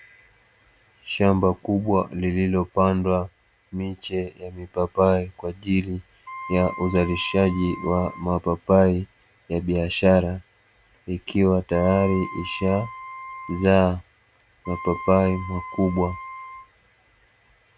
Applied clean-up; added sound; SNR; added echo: none; Wind instrument, woodwind instrument; 13 dB; none.